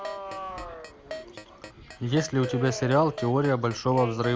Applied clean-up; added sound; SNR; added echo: none; Alarm + Keyboard (musical); 11 dB; none.